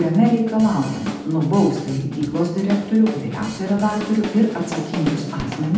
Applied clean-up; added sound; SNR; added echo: none; Drum kit; 12 dB; reverberation time 0.8 s.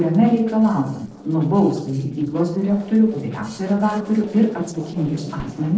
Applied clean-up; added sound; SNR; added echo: neural separator model SepFormer DNS4.